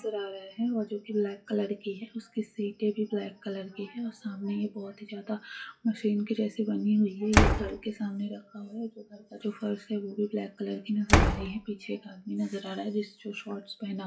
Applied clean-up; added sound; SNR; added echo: classical method WPE with log-MMSE.